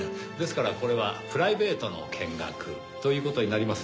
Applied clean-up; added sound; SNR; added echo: none; Bowed string instrument; 17 dB; none.